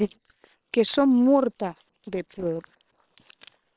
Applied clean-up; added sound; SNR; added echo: neural separator model SepFormer WHAM!.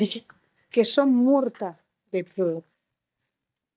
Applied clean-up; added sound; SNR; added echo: neural mask model DeepFilterNet 3.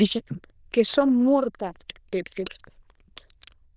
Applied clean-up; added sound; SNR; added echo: neural diffusion model UNIVERSE++.